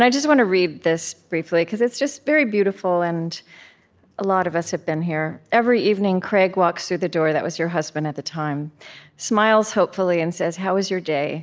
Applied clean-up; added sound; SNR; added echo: none; none; none; none.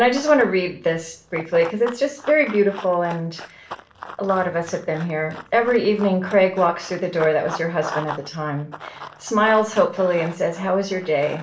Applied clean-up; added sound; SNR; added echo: none; Run; 16 dB; reverberation time 0.3 s.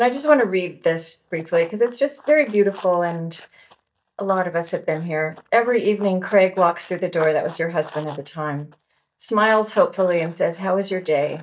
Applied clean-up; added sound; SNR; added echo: neural mask model DeepFilterNet 3.